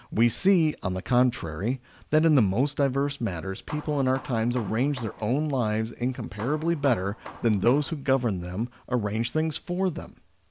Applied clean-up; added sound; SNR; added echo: none; Hammer; 18 dB; none.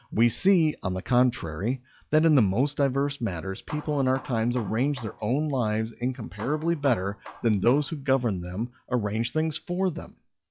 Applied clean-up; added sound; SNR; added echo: classical method log-MMSE.